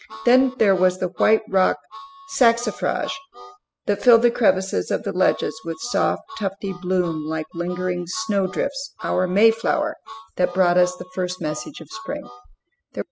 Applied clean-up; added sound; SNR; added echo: classical method spectral subtraction.